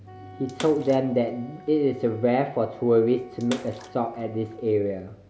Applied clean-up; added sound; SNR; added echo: none; Wind instrument, woodwind instrument + Bathtub (filling or washing) / Water / Splash, splatter; 19 dB; none.